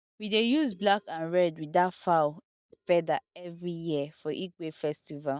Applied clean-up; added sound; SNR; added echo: neural mask model DeepFilterNet 3.